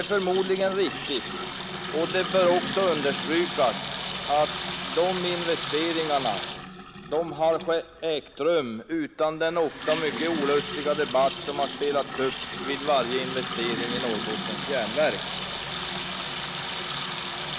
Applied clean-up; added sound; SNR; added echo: none; Sink (filling or washing) / Water tap, faucet; 1 dB; none.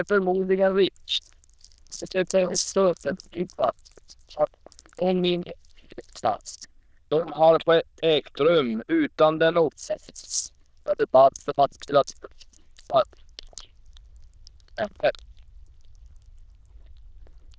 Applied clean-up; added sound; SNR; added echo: neural diffusion model UNIVERSE++.